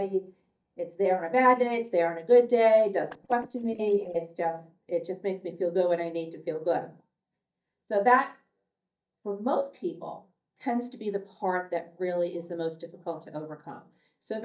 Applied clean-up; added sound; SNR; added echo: neural mask model DeepFilterNet 3.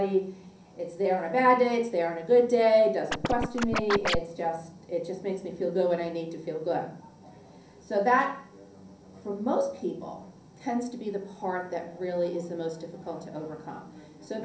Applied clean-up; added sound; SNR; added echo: none; Scratching (performance technique); 1 dB; reverberation time 0.6 s.